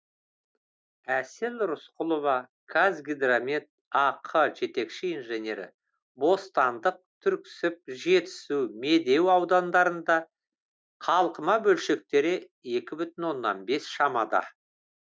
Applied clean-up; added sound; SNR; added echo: none; none; none; none.